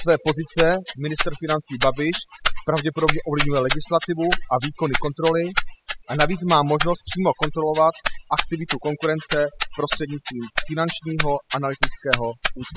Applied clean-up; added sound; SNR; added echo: classical method spectral subtraction.